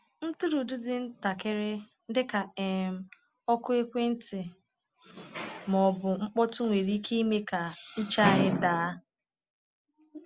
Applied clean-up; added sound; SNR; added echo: none; none; none; none.